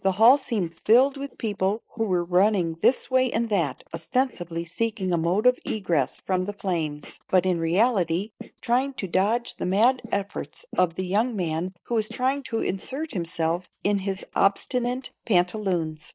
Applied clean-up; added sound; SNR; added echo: neural mask model Resemble Enhance denoiser.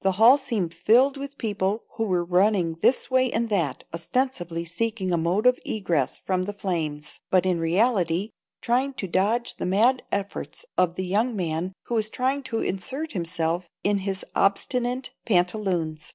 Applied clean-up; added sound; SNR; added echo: none; none; none; none.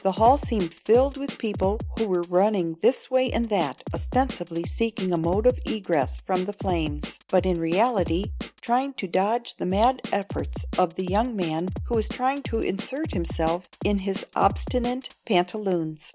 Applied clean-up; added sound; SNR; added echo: none; Drum kit; 10 dB; none.